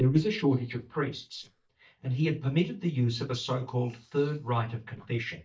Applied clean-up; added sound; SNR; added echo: neural mask model DeepFilterNet 3.